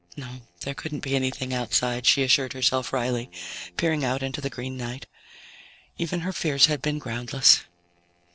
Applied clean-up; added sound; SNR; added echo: neural separator model SepFormer DNS4.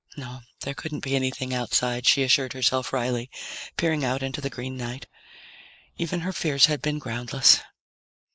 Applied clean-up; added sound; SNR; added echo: neural mask model Resemble Enhance denoiser.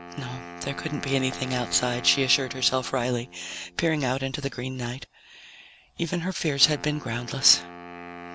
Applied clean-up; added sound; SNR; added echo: none; Wind instrument, woodwind instrument; 15 dB; none.